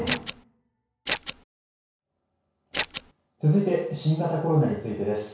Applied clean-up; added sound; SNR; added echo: none; Scissors; 2 dB; reverberation time 0.6 s.